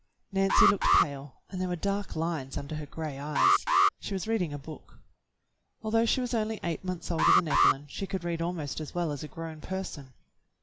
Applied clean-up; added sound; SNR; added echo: neural mask model Resemble Enhance denoiser.